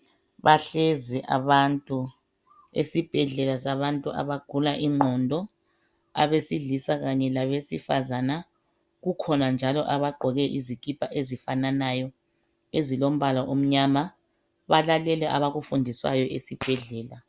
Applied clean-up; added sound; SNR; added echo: none; none; none; none.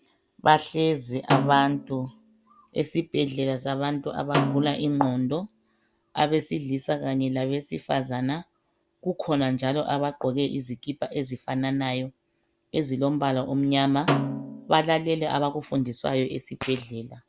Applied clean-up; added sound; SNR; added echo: none; Snare drum; 6 dB; none.